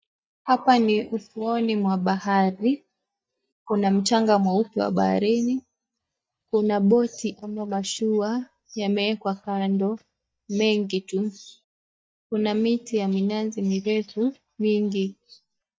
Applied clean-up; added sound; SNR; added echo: neural mask model DeepFilterNet 3.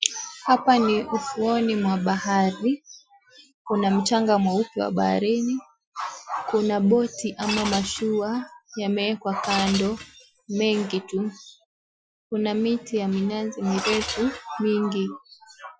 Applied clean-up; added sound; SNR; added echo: classical method Wiener filter.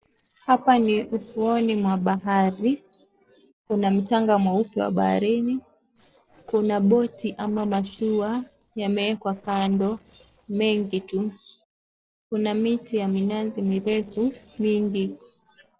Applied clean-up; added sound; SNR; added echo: neural separator model SepFormer DNS4.